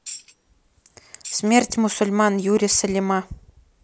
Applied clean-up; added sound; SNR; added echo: none; Tambourine; 18 dB; none.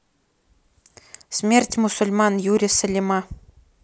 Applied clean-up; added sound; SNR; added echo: none; none; none; none.